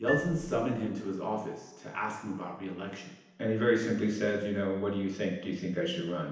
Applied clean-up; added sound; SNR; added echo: none; Marimba, xylophone; 11 dB; reverberation time 0.9 s.